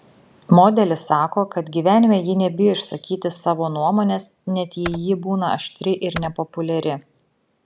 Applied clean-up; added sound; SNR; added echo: none; Computer keyboard; 16 dB; none.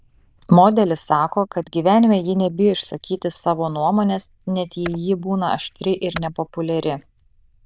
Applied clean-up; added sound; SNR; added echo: neural diffusion model UNIVERSE++.